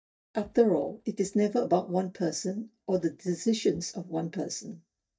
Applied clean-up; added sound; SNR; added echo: neural mask model DeepFilterNet 3.